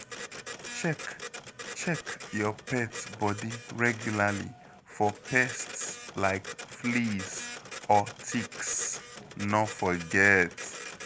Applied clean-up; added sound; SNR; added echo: none; Printer; 11 dB; none.